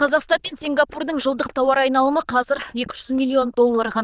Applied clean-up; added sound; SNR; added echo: neural diffusion model UNIVERSE++.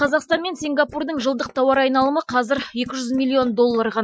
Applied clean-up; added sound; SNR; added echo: classical method Wiener filter.